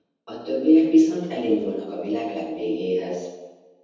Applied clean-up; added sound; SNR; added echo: none; none; none; reverberation time 1.1 s.